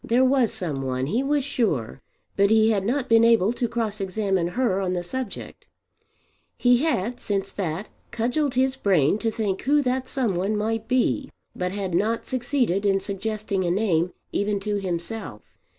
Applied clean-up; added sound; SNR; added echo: none; none; none; none.